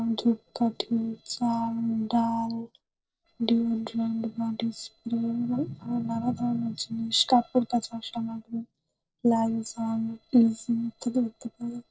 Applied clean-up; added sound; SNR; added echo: neural separator model SepFormer DNS4.